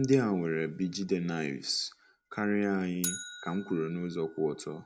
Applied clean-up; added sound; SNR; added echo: none; Bell; 15 dB; none.